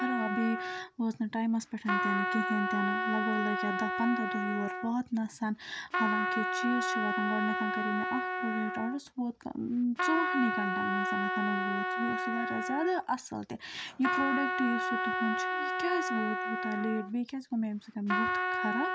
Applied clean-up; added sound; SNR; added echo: none; Trumpet; 0 dB; none.